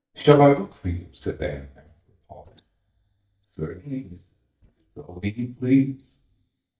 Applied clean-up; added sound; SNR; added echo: neural mask model DeepFilterNet 3.